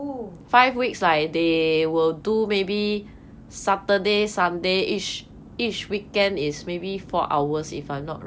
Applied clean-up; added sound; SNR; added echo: none; none; none; none.